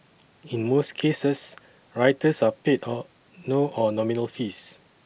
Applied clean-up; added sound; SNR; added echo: none; none; none; none.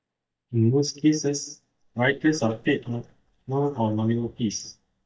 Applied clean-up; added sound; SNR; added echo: neural mask model DeepFilterNet 3.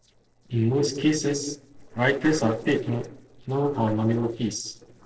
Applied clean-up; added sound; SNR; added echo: neural separator model SepFormer DNS4.